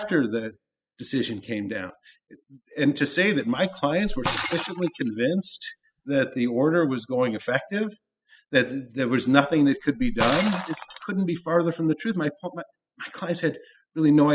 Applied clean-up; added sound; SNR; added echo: classical method spectral subtraction.